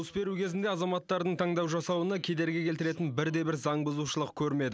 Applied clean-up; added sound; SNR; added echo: none; none; none; none.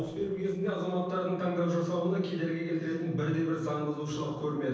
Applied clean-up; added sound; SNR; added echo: neural separator model SepFormer DNS4.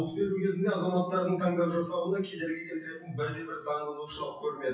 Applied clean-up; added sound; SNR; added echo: classical method WPE with log-MMSE.